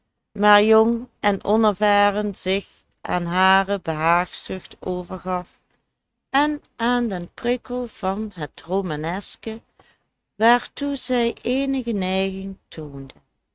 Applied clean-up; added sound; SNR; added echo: neural mask model RNNoise.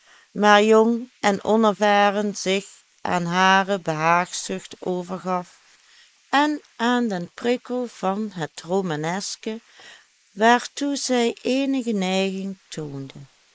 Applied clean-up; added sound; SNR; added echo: neural mask model Resemble Enhance denoiser.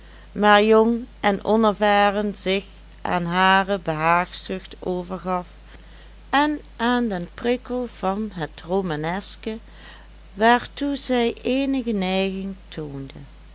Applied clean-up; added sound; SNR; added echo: none; none; none; none.